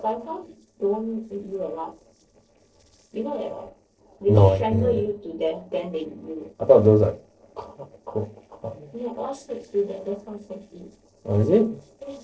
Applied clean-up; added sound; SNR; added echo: neural separator model SepFormer DNS4.